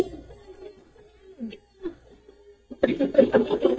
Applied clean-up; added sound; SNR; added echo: neural mask model DeepFilterNet 3.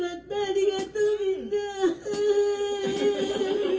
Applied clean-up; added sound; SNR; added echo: none; Snare drum; 19 dB; reverberation time 1.1 s.